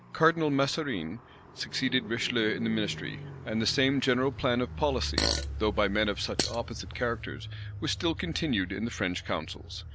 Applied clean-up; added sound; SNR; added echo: none; Fart + Car; 8 dB; none.